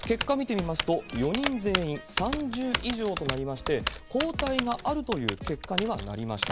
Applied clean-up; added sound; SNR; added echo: none; Typing; 6 dB; none.